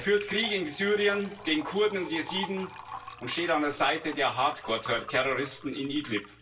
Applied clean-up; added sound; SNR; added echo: none; Liquid; 15 dB; reverberation time 0.2 s.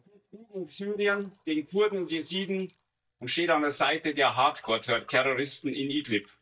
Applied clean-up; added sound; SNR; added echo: neural mask model DeepFilterNet 3.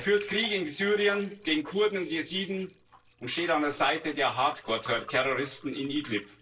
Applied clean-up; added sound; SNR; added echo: neural separator model SepFormer DNS4.